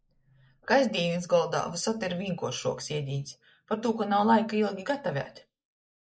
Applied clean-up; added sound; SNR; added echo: neural mask model Resemble Enhance denoiser.